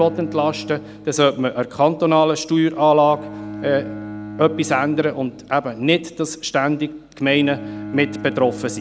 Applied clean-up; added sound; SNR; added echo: none; Bowed string instrument; 15 dB; none.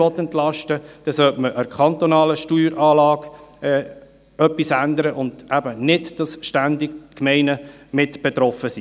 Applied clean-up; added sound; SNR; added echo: none; none; none; none.